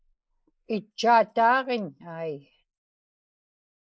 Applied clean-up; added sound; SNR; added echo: neural mask model Resemble Enhance denoiser.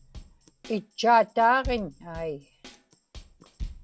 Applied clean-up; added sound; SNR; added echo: none; Drum kit; 14 dB; none.